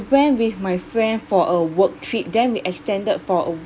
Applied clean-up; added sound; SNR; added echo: none; none; none; none.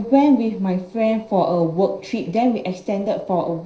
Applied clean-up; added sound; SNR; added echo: neural separator model SepFormer DNS4.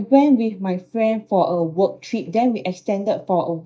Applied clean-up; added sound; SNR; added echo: neural mask model DeepFilterNet 3.